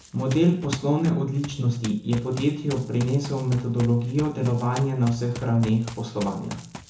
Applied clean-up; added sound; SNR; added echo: none; Run; 16 dB; reverberation time 0.7 s.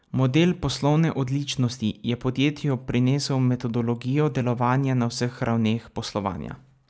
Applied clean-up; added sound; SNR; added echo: none; none; none; none.